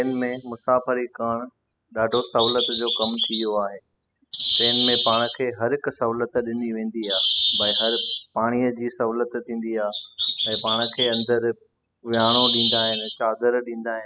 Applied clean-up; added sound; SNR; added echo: classical method spectral subtraction.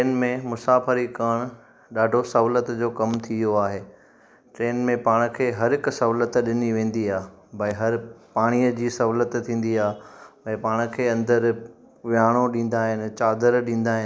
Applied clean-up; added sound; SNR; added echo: none; none; none; none.